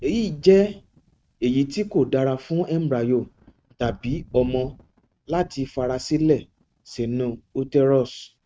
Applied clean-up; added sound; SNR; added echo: neural mask model RNNoise.